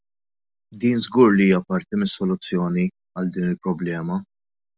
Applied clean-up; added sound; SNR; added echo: none; none; none; none.